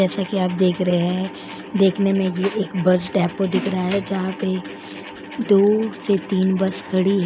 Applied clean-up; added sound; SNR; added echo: none; none; none; none.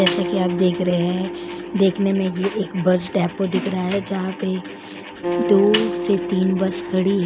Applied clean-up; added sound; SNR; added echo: none; Snare drum + Acoustic guitar; 7 dB; none.